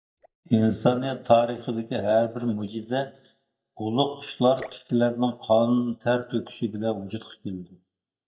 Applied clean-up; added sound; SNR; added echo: neural mask model DeepFilterNet 3.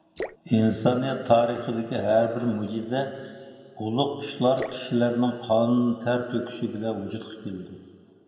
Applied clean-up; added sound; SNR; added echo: none; Drip / Splash, splatter; 17 dB; reverberation time 2.2 s.